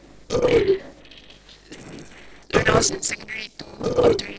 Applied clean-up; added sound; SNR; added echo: neural separator model SepFormer DNS4.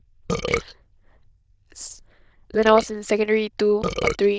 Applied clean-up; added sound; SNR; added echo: neural diffusion model UNIVERSE++.